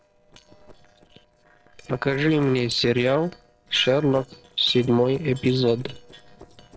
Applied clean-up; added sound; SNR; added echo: neural separator model SepFormer DNS4.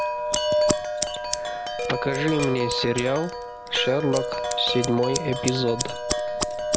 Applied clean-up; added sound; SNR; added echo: none; Scissors + Wind chime; 0 dB; none.